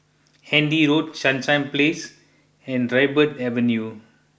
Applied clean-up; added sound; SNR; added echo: none; none; none; none.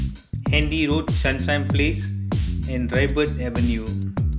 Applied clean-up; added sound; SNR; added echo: none; Bass guitar; -2 dB; none.